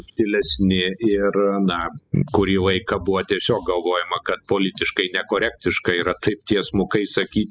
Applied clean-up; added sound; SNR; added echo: classical method spectral subtraction.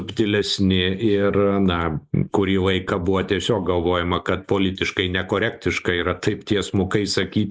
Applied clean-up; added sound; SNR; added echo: neural mask model Resemble Enhance denoiser.